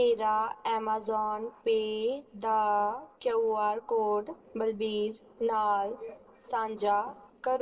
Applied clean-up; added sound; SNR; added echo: neural separator model SepFormer DNS4.